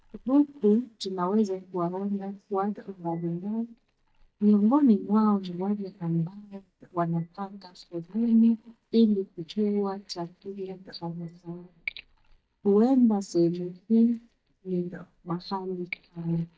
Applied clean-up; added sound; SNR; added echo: neural mask model DeepFilterNet 3.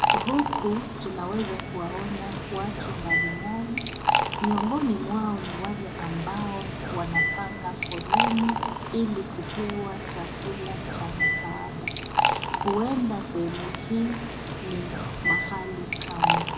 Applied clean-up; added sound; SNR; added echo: none; Liquid; -2 dB; reverberation time 0.8 s.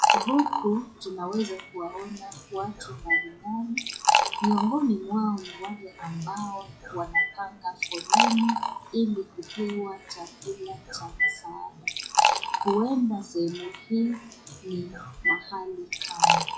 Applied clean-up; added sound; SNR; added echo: classical method WPE with log-MMSE.